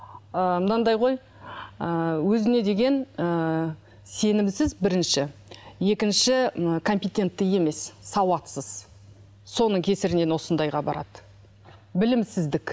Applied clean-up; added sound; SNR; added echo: none; none; none; none.